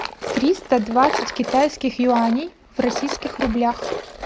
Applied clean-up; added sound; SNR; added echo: none; Tools; 8 dB; none.